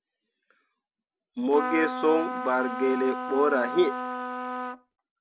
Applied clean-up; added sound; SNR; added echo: none; Trumpet; 5 dB; none.